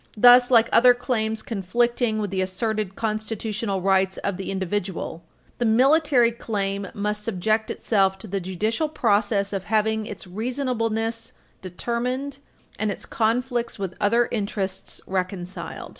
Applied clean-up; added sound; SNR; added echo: none; none; none; none.